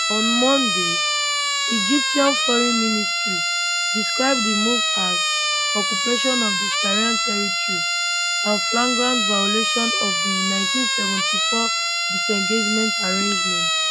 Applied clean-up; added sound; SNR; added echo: none; Siren; -4 dB; none.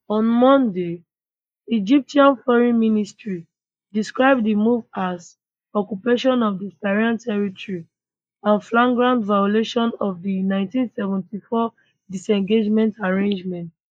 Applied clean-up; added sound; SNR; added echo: neural mask model Resemble Enhance denoiser.